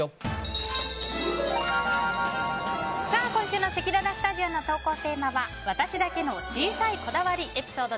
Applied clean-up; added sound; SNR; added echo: none; none; none; none.